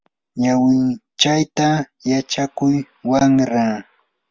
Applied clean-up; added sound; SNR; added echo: none; none; none; none.